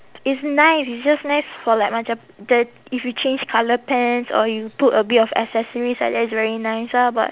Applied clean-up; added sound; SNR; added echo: none; none; none; none.